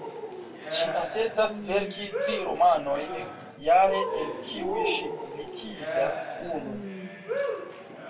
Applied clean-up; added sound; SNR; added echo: none; Cheering; 4 dB; reverberation time 0.2 s.